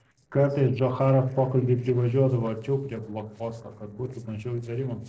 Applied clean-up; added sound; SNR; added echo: neural separator model SepFormer DNS4.